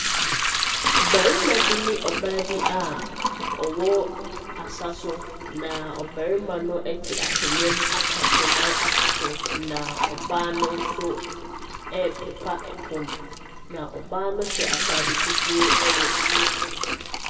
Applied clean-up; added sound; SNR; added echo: none; Sink (filling or washing) / Liquid; -3 dB; reverberation time 1.7 s.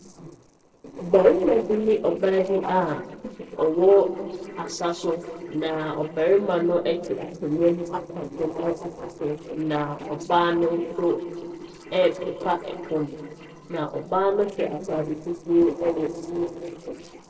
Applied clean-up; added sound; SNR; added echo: neural separator model SepFormer DNS4.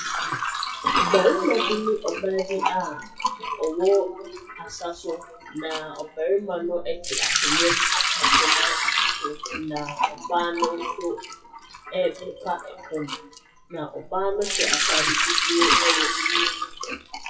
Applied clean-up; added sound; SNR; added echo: classical method WPE with log-MMSE.